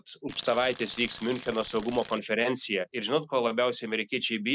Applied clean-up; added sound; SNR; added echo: none; Tools; 17 dB; none.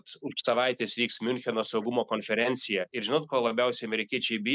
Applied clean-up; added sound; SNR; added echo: none; none; none; none.